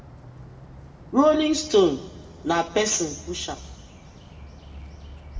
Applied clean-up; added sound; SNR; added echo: none; Bird; 16 dB; reverberation time 1.1 s.